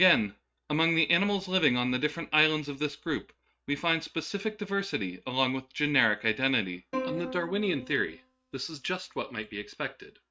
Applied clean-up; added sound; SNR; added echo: neural mask model RNNoise.